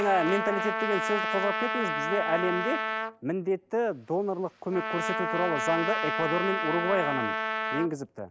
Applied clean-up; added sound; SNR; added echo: none; Trumpet; 1 dB; none.